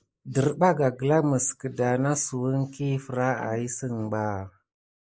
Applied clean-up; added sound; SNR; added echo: neural mask model Resemble Enhance denoiser.